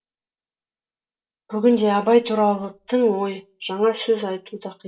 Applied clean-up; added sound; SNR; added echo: neural separator model SepFormer DNS4.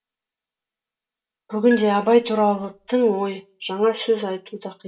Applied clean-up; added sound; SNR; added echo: none; Marimba, xylophone; 17 dB; reverberation time 0.2 s.